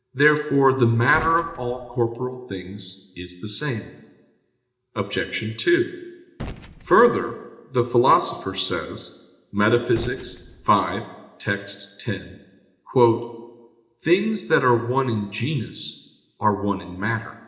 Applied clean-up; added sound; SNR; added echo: none; Gunshot, gunfire; 19 dB; reverberation time 0.8 s.